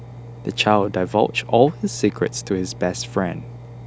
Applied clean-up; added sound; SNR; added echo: none; Engine; 15 dB; none.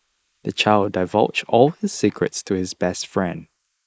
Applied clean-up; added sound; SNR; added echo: neural mask model Resemble Enhance denoiser.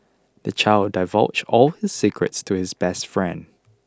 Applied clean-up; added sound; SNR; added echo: none; none; none; none.